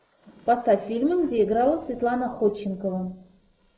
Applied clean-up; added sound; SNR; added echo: neural mask model Resemble Enhance denoiser.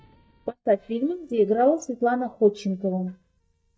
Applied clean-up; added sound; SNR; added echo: neural mask model DeepFilterNet 3.